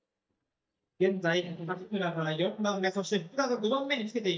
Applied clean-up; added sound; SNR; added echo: neural mask model DeepFilterNet 3.